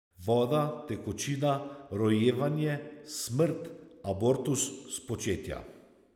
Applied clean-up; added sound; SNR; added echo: none; none; none; none.